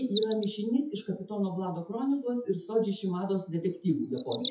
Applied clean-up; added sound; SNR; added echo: classical method WPE with log-MMSE.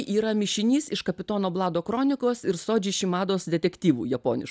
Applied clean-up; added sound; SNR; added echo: none; none; none; none.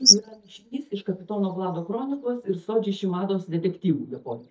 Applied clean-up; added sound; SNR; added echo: neural mask model DeepFilterNet 3.